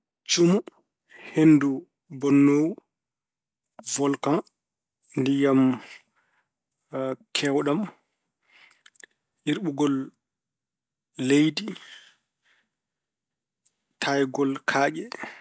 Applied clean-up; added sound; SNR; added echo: none; none; none; none.